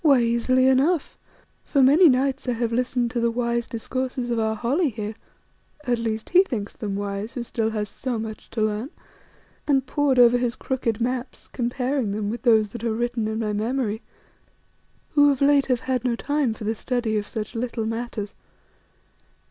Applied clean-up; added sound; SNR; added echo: none; none; none; none.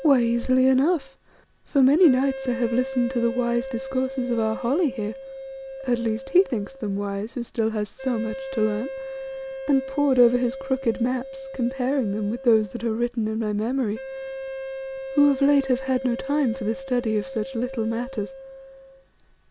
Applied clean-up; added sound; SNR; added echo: none; Wind instrument, woodwind instrument; 12 dB; none.